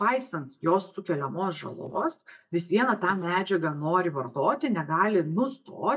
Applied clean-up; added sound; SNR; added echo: neural mask model DeepFilterNet 3.